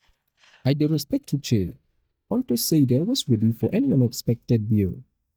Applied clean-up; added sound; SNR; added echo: neural mask model DeepFilterNet 3.